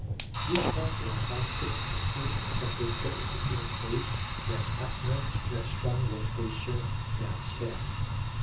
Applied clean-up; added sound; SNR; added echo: none; Fire; -5 dB; reverberation time 0.2 s.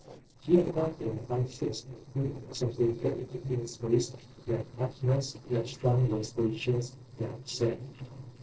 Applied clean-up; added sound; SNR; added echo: neural separator model SepFormer DNS4.